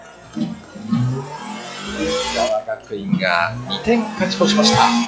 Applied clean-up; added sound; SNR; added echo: classical method log-MMSE.